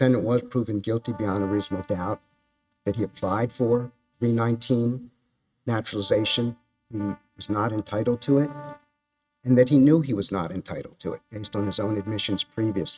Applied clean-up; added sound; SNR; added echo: neural mask model RNNoise.